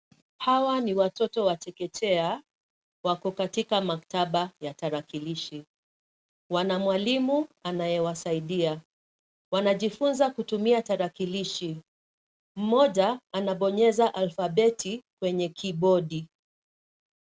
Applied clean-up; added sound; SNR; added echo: none; none; none; none.